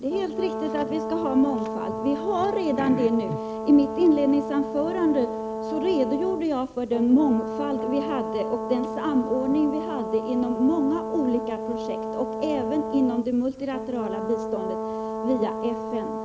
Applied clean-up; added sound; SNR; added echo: none; Brass instrument; 6 dB; none.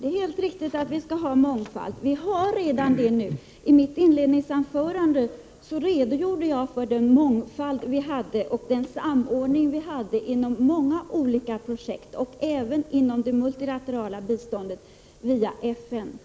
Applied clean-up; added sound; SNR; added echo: none; none; none; none.